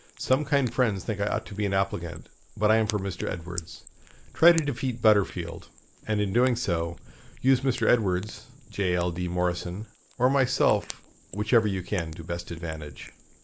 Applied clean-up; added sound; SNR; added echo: neural mask model Resemble Enhance denoiser.